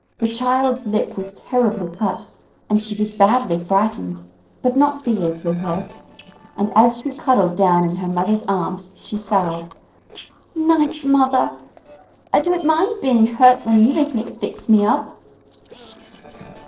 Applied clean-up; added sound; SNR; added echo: neural separator model SepFormer DNS4.